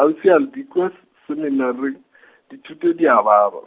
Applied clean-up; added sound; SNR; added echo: none; none; none; none.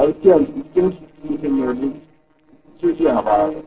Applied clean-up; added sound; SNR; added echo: neural separator model SepFormer DNS4.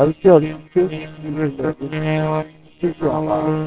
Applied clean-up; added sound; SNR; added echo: neural separator model SepFormer WHAMR!.